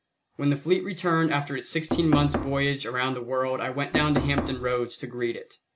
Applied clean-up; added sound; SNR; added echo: none; Knock; 3 dB; none.